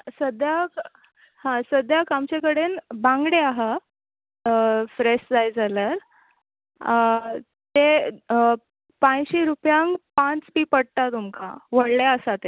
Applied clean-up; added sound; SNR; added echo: none; none; none; none.